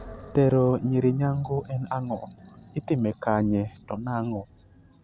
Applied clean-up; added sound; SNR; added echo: none; Animal; 19 dB; none.